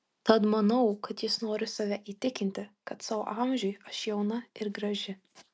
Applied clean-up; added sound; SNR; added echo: none; none; none; none.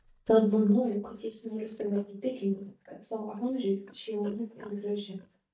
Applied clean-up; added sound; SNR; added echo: neural mask model DeepFilterNet 3.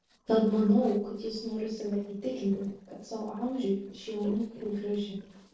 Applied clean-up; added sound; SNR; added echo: neural separator model SepFormer DNS4.